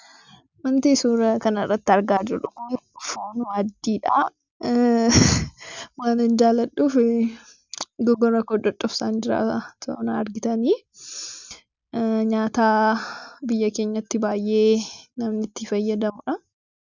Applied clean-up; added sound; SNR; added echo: none; none; none; none.